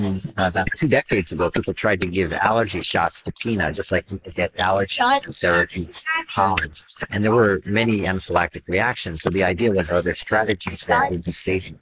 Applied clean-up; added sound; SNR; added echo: neural mask model Resemble Enhance denoiser.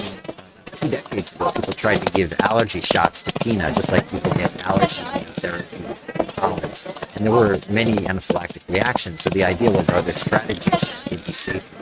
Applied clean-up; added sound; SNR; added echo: neural mask model RNNoise.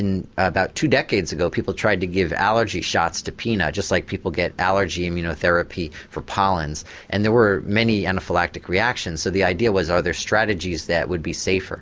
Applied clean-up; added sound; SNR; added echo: none; none; none; none.